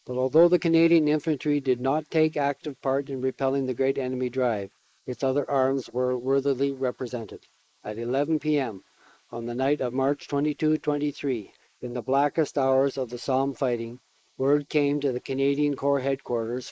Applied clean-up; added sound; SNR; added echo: neural mask model Resemble Enhance denoiser.